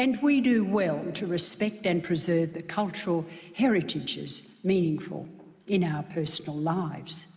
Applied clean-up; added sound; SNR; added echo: none; none; none; none.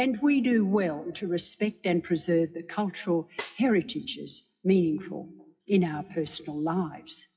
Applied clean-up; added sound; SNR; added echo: classical method WPE with log-MMSE.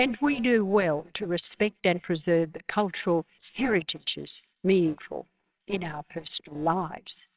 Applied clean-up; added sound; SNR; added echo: neural separator model SepFormer WHAMR!.